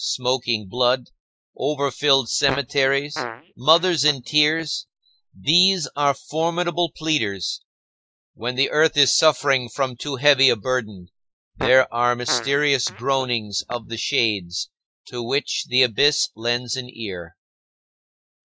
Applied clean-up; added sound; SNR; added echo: neural mask model Resemble Enhance denoiser.